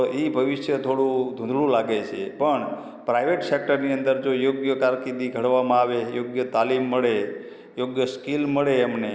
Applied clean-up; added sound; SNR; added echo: none; none; none; none.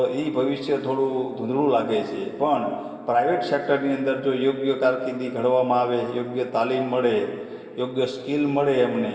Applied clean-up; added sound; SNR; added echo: none; none; none; reverberation time 2.2 s.